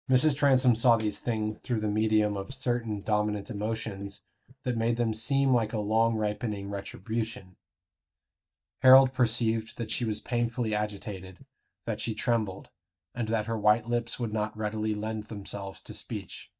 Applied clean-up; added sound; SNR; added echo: neural mask model DeepFilterNet 3.